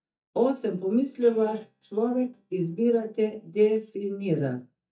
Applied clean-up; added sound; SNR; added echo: neural mask model DeepFilterNet 3.